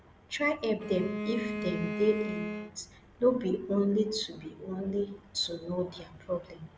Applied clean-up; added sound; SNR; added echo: none; Bowed string instrument; 5 dB; none.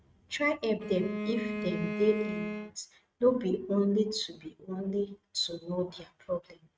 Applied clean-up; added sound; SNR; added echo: neural mask model RNNoise.